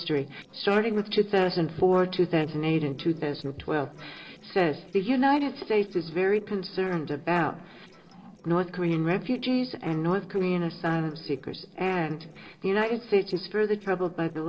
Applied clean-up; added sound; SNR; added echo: neural separator model SepFormer DNS4.